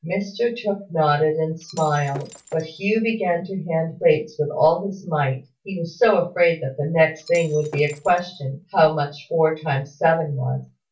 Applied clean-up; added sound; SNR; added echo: none; Shatter; 19 dB; reverberation time 0.2 s.